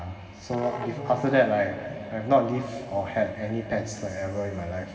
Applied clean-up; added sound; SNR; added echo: none; Musical instrument; 14 dB; reverberation time 2.4 s.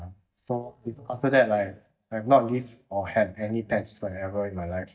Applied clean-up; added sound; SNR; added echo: neural mask model DeepFilterNet 3.